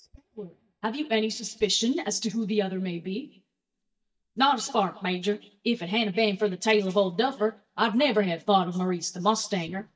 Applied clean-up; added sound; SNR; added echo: neural mask model DeepFilterNet 3.